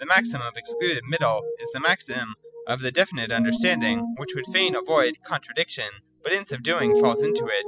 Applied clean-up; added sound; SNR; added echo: classical method spectral subtraction.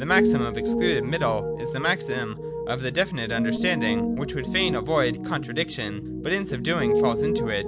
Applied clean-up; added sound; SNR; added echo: none; Piano; 0 dB; none.